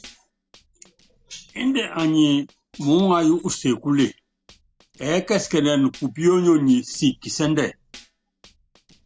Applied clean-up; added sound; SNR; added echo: neural separator model SepFormer DNS4.